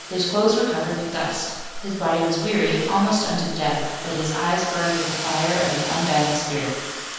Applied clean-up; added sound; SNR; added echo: none; Domestic sounds, home sounds; 8 dB; reverberation time 1.2 s.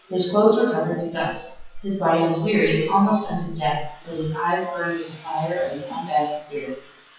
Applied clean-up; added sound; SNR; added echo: classical method WPE with log-MMSE.